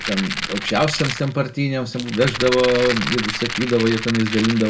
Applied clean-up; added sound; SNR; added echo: none; Rattle; 7 dB; reverberation time 0.2 s.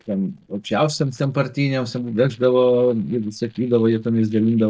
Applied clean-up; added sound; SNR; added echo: neural mask model DeepFilterNet 3.